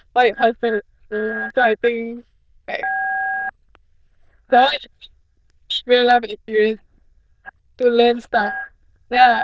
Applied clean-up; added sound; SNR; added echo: neural diffusion model UNIVERSE++.